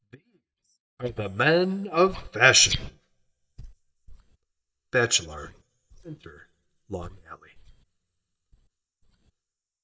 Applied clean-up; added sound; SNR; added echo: neural mask model DeepFilterNet 3.